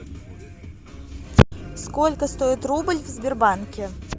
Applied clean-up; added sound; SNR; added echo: none; none; none; none.